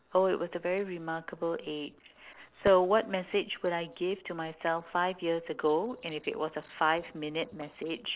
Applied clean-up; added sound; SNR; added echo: neural separator model SepFormer DNS4.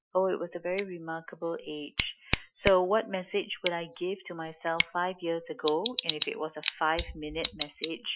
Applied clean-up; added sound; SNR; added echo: classical method Wiener filter.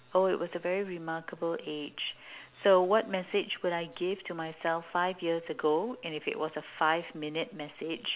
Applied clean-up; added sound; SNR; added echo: none; none; none; none.